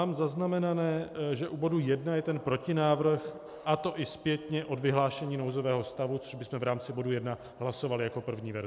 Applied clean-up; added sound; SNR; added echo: none; none; none; none.